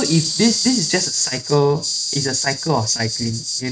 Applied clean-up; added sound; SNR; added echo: neural mask model RNNoise.